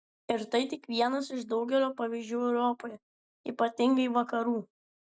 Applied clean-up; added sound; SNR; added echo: none; none; none; none.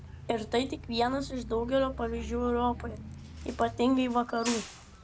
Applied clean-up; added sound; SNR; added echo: none; Bus; 11 dB; none.